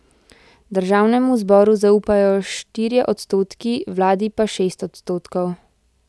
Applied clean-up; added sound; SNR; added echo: none; none; none; none.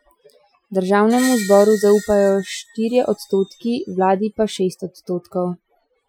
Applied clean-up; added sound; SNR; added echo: classical method Wiener filter.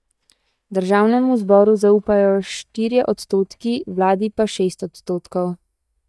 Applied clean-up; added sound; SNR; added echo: neural mask model DeepFilterNet 3.